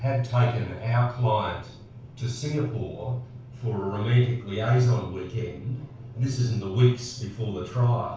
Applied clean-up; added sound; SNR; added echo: none; none; none; reverberation time 0.4 s.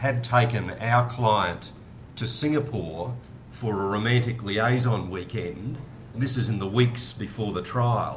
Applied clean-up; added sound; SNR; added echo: none; none; none; none.